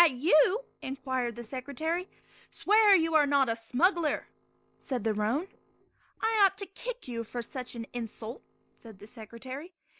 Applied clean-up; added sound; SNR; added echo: neural separator model SepFormer DNS4.